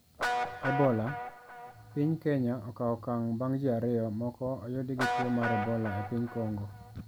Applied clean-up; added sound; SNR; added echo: none; Guitar; 6 dB; none.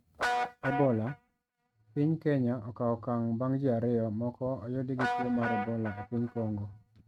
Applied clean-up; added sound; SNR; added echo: neural mask model RNNoise.